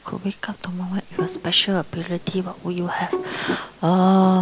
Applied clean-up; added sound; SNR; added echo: none; Bowed string instrument; 11 dB; none.